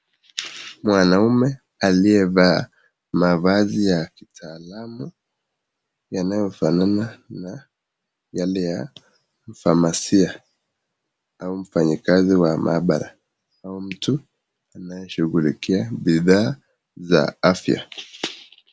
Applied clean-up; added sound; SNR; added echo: none; none; none; none.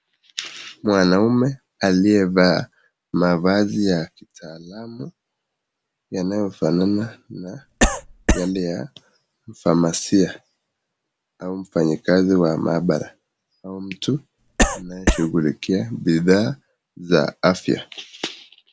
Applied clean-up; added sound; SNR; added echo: none; Cough; 0 dB; none.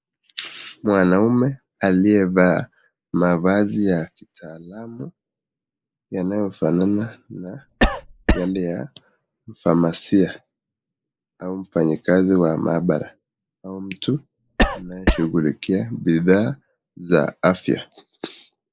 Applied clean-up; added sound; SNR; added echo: neural mask model Resemble Enhance denoiser.